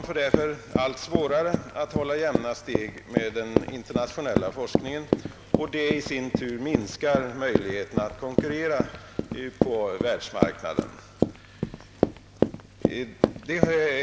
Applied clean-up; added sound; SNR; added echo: none; Run; -1 dB; none.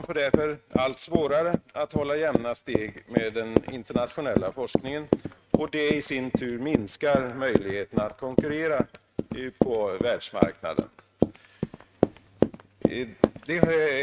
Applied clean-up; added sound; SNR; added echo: neural mask model RNNoise.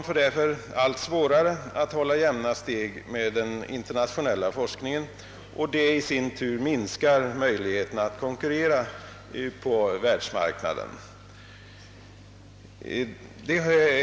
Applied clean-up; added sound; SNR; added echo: none; none; none; none.